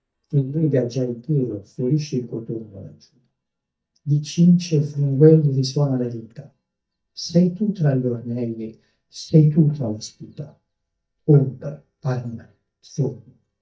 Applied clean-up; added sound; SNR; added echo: neural mask model DeepFilterNet 3.